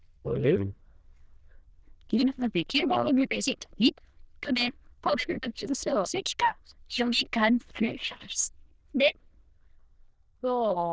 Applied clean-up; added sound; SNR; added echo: neural diffusion model UNIVERSE++.